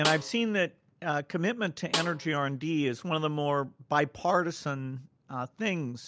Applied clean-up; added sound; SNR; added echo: none; Snare drum; 8 dB; none.